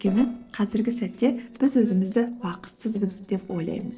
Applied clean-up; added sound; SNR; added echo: neural separator model SepFormer DNS4.